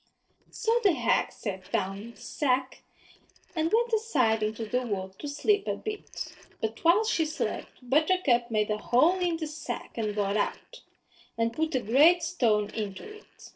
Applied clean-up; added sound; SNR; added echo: neural separator model SepFormer DNS4.